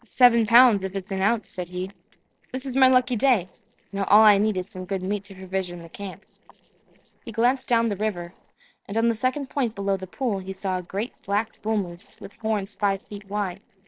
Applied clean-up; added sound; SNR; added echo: neural separator model SepFormer DNS4.